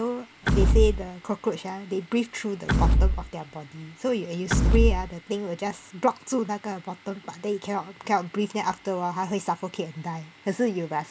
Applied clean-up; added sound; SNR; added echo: none; Door / Wood; -4 dB; none.